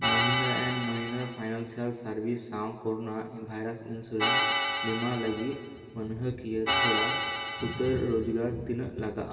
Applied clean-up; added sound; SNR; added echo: none; Organ; 0 dB; reverberation time 2.2 s.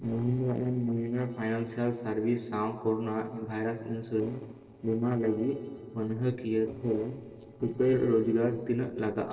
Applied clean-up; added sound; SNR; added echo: neural separator model SepFormer DNS4.